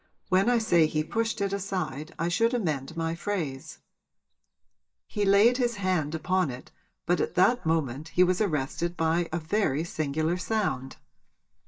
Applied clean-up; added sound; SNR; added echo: neural mask model DeepFilterNet 3.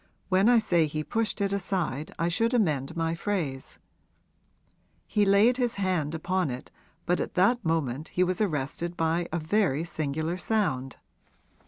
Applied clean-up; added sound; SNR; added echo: none; none; none; none.